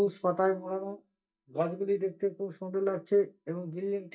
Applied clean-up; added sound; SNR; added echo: neural mask model DeepFilterNet 3.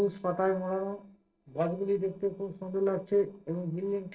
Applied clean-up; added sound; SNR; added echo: neural separator model SepFormer DNS4.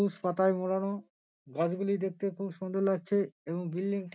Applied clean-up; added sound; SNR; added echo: none; none; none; none.